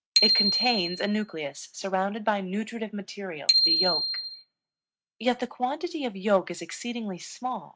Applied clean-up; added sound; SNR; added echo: neural mask model RNNoise.